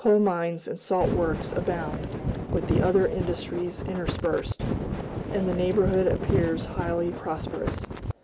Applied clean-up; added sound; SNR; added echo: none; Wind; 3 dB; none.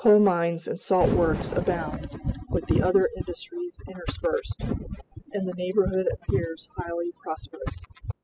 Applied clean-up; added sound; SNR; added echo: classical method spectral subtraction.